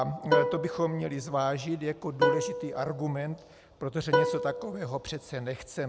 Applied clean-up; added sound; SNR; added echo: none; Plucked string instrument; -1 dB; none.